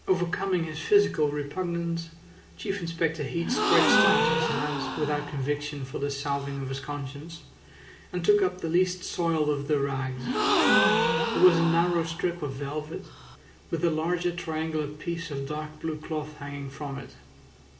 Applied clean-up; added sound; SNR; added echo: none; Gasp; 0 dB; reverberation time 2.6 s.